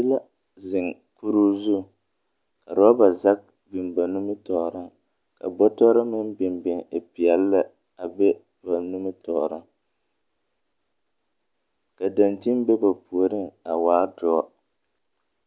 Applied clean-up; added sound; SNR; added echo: none; none; none; none.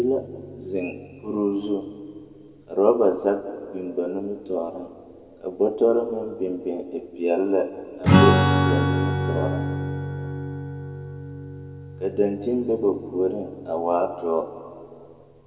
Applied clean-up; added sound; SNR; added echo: none; Strum; 2 dB; reverberation time 1.8 s.